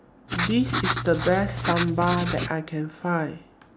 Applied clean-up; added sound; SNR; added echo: none; Writing; -1 dB; none.